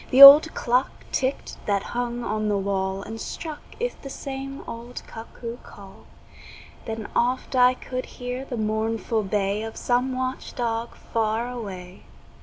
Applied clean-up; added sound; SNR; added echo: none; none; none; none.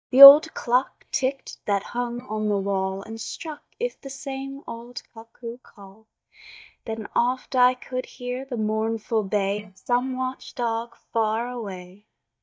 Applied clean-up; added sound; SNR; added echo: neural mask model DeepFilterNet 3.